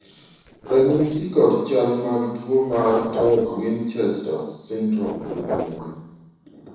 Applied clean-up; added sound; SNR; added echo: neural separator model SepFormer DNS4.